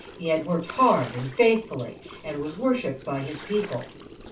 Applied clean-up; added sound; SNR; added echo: none; Gurgling; 16 dB; reverberation time 0.2 s.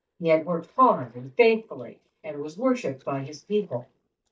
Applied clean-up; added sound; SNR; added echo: neural mask model DeepFilterNet 3.